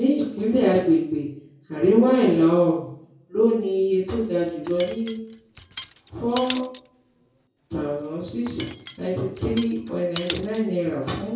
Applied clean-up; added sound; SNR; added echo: none; Cutlery, silverware; 17 dB; reverberation time 0.6 s.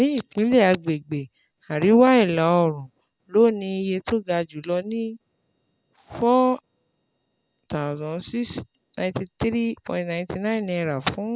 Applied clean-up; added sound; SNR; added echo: none; none; none; none.